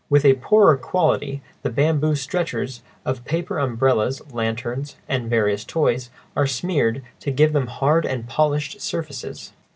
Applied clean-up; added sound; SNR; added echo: none; none; none; none.